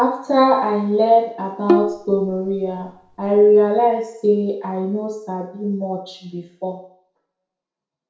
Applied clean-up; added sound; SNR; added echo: none; Bowed string instrument; 4 dB; reverberation time 0.6 s.